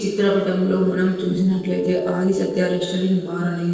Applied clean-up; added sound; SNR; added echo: neural separator model SepFormer DNS4.